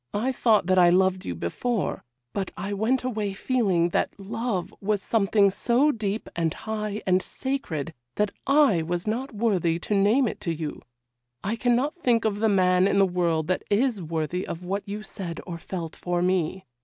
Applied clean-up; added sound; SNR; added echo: none; none; none; none.